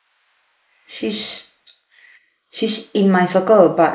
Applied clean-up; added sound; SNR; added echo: neural mask model Resemble Enhance denoiser.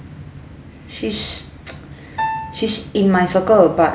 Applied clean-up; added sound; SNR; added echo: none; Piano; 9 dB; none.